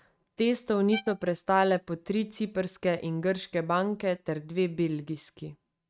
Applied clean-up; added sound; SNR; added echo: neural mask model RNNoise.